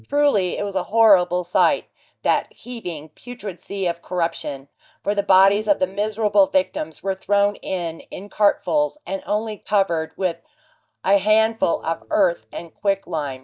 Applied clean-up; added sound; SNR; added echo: neural mask model DeepFilterNet 3.